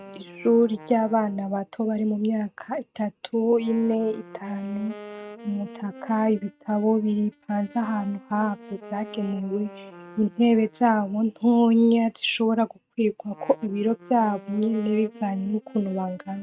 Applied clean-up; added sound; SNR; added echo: neural mask model RNNoise.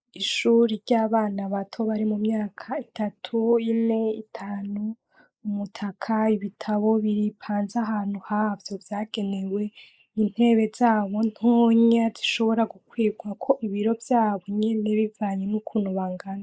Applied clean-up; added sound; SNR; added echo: neural mask model Resemble Enhance denoiser.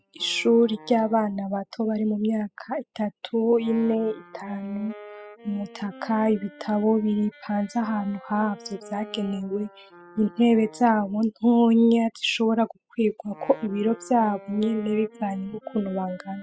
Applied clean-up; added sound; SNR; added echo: classical method spectral subtraction.